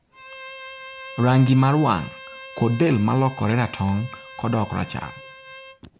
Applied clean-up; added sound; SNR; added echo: none; Bowed string instrument; 17 dB; none.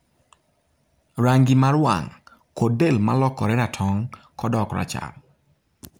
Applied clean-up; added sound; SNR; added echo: none; none; none; none.